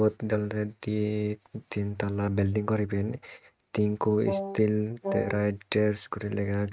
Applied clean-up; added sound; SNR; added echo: neural mask model RNNoise.